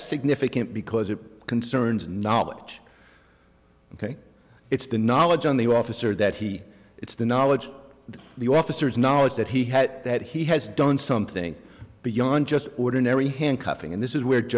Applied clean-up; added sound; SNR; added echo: none; none; none; none.